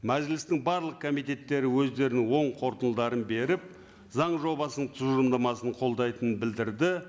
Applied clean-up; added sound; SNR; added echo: none; none; none; none.